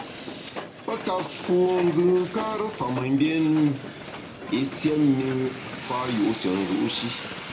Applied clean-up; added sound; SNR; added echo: none; Hiss; 11 dB; reverberation time 0.4 s.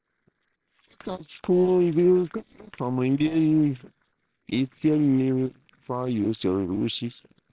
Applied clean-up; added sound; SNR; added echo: neural separator model SepFormer WHAMR!.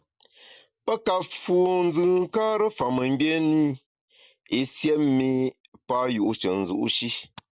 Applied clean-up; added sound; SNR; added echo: none; none; none; none.